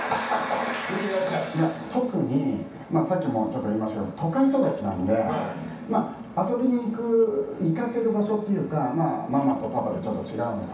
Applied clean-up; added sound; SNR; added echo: none; Sink (filling or washing); 18 dB; reverberation time 0.7 s.